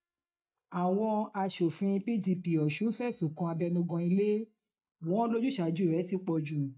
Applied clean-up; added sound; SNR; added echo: neural mask model DeepFilterNet 3.